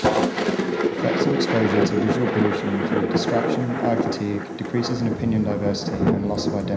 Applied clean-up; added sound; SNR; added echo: none; Thunder; -2 dB; reverberation time 0.7 s.